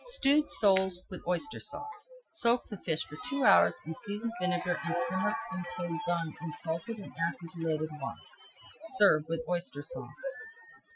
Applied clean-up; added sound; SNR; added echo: classical method Wiener filter.